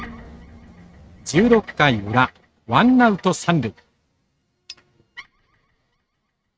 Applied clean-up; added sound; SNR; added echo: neural mask model RNNoise.